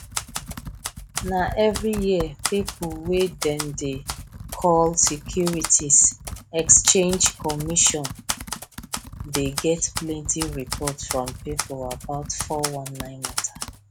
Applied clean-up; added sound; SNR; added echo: none; Typewriter + Computer keyboard; 8 dB; none.